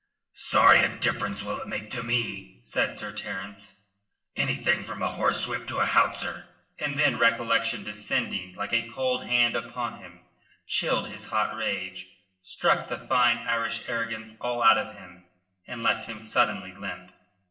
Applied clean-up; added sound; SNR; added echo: none; none; none; reverberation time 0.6 s.